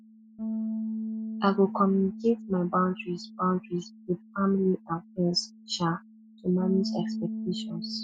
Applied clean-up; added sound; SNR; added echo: none; Bass guitar; 8 dB; none.